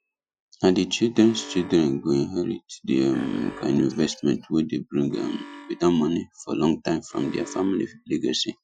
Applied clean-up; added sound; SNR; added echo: classical method Wiener filter.